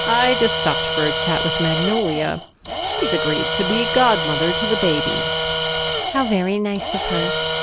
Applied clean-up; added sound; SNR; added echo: none; Tools; 0 dB; none.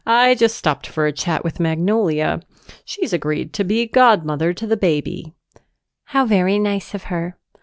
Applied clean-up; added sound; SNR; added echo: none; none; none; none.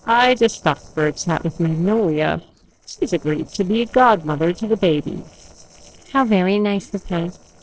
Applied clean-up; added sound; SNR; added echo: neural separator model SepFormer DNS4.